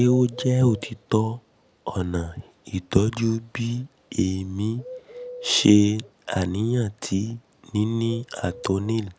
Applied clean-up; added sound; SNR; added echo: none; Bird; 19 dB; none.